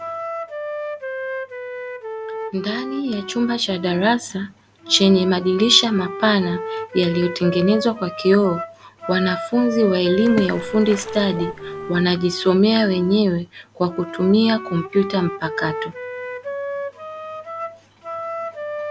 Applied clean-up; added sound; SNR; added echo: none; Wind instrument, woodwind instrument + Splash, splatter; 10 dB; none.